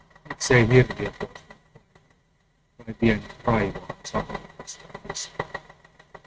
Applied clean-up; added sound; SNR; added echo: neural mask model RNNoise.